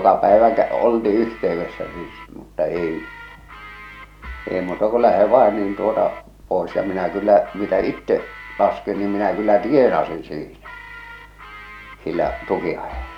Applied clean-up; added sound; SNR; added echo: none; Guitar; 19 dB; none.